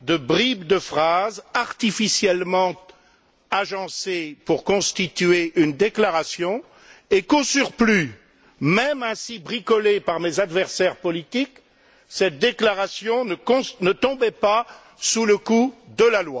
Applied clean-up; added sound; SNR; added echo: none; none; none; none.